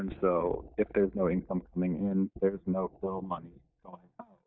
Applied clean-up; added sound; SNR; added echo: neural mask model DeepFilterNet 3.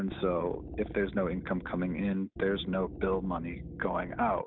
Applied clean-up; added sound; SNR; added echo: none; Wind instrument, woodwind instrument; 10 dB; none.